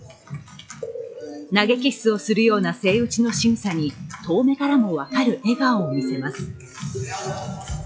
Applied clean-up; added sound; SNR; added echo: classical method log-MMSE.